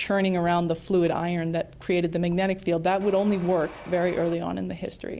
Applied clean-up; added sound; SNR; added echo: none; Mechanisms; 17 dB; none.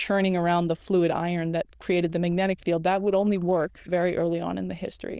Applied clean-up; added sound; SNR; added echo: neural diffusion model UNIVERSE++.